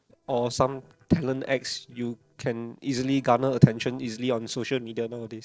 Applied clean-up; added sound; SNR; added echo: neural separator model SepFormer DNS4.